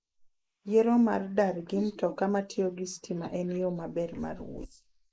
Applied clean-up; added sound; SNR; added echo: neural mask model Resemble Enhance denoiser.